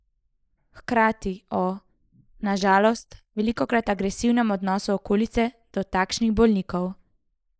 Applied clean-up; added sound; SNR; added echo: neural mask model Resemble Enhance denoiser.